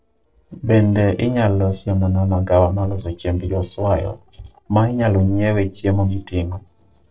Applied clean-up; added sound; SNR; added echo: neural separator model SepFormer DNS4.